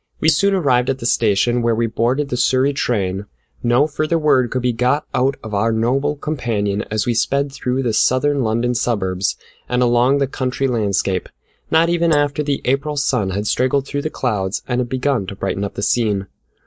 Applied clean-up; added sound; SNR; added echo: neural mask model Resemble Enhance denoiser.